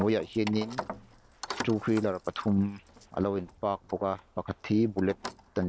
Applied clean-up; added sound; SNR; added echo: none; Keys jangling; 13 dB; none.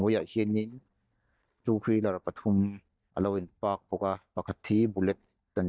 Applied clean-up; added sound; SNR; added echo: neural mask model DeepFilterNet 3.